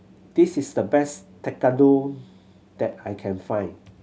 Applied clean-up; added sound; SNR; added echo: none; none; none; none.